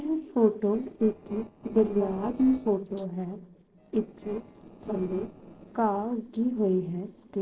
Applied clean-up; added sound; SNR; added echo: neural separator model SepFormer DNS4.